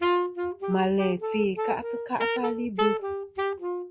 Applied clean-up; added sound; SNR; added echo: none; Wind instrument, woodwind instrument; -1 dB; none.